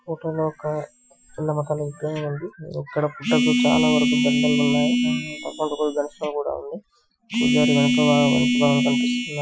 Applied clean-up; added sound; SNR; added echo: classical method Wiener filter.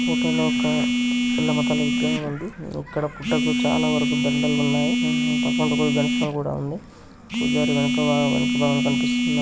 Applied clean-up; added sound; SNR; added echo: none; Telephone; -4 dB; none.